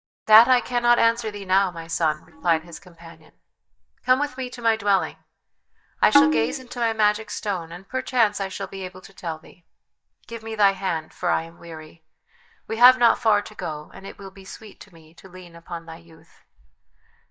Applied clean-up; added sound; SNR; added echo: neural mask model DeepFilterNet 3.